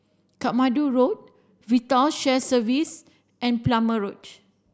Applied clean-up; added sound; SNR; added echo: none; none; none; none.